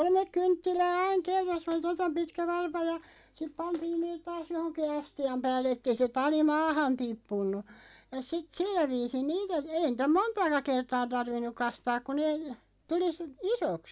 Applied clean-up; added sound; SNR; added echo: none; none; none; none.